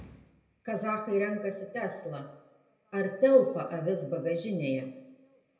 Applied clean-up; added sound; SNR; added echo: none; none; none; reverberation time 0.7 s.